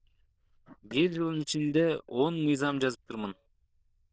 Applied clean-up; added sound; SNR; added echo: neural diffusion model UNIVERSE++.